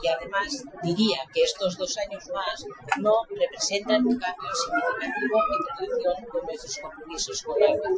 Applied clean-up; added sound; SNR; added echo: classical method Wiener filter.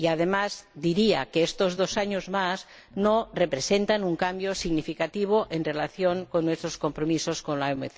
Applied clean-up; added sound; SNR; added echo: none; none; none; none.